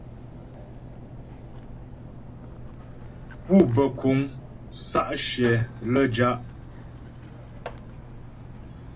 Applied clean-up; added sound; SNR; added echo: none; Mechanisms; 13 dB; reverberation time 0.2 s.